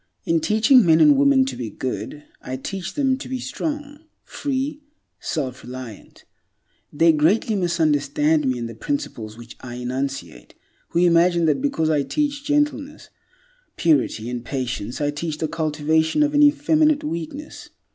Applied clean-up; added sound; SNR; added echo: none; none; none; none.